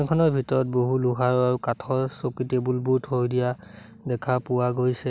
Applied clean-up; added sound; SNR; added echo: none; none; none; none.